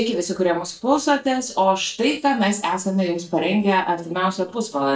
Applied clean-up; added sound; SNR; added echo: neural mask model DeepFilterNet 3.